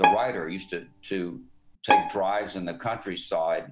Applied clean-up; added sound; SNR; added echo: none; Bowed string instrument; -1 dB; none.